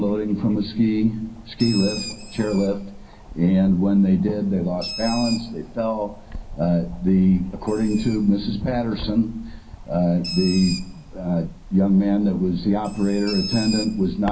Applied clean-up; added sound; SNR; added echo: none; Bird; 13 dB; reverberation time 0.3 s.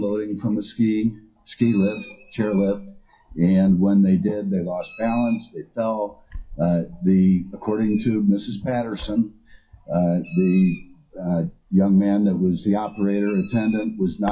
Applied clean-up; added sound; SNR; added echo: classical method WPE with log-MMSE.